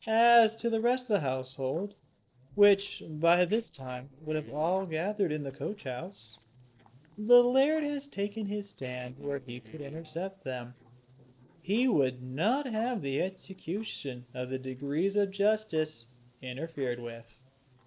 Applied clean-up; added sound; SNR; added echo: neural separator model SepFormer DNS4.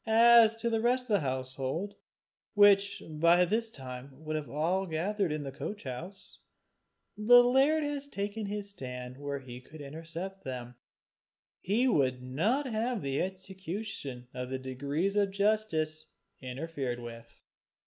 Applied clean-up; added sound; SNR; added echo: none; none; none; none.